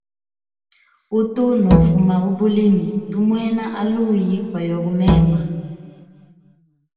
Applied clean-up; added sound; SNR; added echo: none; Bowed string instrument; -1 dB; reverberation time 2.3 s.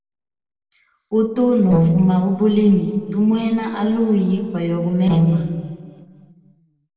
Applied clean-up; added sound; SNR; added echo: neural separator model SepFormer DNS4.